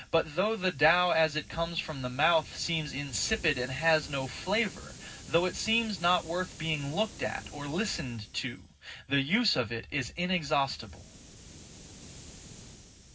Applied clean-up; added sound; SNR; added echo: none; Hiss; 18 dB; reverberation time 0.4 s.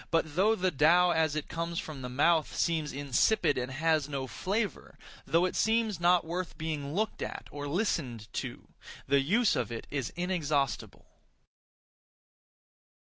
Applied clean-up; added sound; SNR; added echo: none; none; none; none.